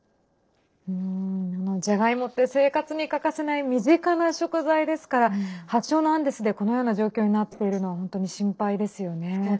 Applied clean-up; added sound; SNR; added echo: neural separator model SepFormer DNS4.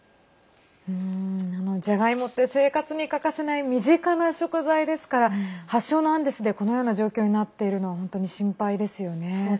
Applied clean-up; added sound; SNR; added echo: none; none; none; none.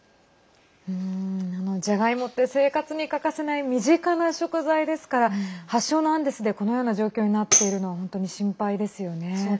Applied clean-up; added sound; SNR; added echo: none; Tambourine; 3 dB; none.